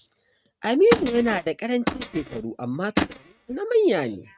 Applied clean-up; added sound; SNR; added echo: neural mask model RNNoise.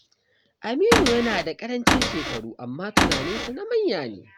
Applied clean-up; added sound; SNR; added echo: none; Cupboard open or close / Door; -3 dB; none.